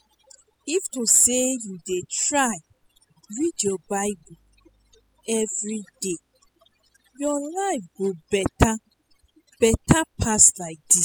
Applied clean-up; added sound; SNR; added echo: classical method spectral subtraction.